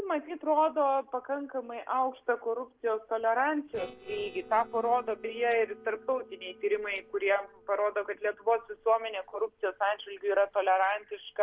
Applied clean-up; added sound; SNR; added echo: neural separator model SepFormer DNS4.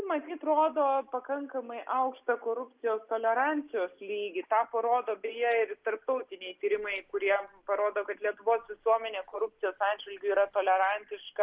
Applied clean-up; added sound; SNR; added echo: none; none; none; none.